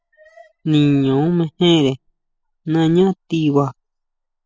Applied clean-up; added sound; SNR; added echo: classical method spectral subtraction.